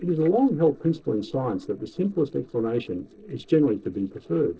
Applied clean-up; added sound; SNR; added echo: neural separator model SepFormer DNS4.